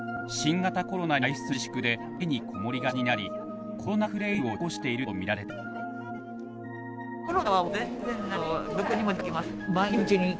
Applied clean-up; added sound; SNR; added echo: none; none; none; none.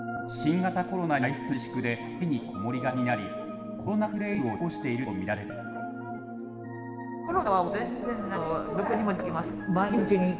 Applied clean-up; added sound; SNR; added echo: none; none; none; reverberation time 1.3 s.